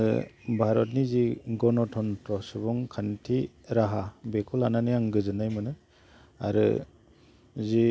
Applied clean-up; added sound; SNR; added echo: none; none; none; none.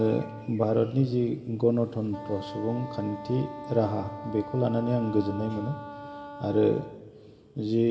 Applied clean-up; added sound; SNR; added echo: none; Wind instrument, woodwind instrument; 14 dB; reverberation time 1.9 s.